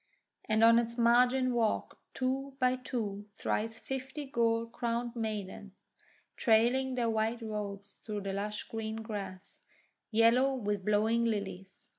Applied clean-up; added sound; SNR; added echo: none; none; none; none.